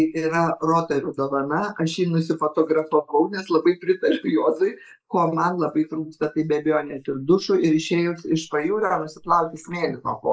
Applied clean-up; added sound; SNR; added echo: neural mask model Resemble Enhance denoiser.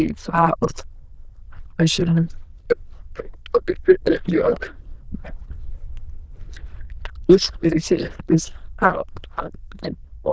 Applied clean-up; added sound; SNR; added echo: neural diffusion model UNIVERSE++.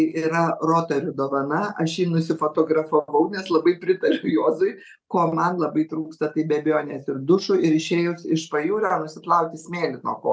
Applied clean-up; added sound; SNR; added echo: none; none; none; none.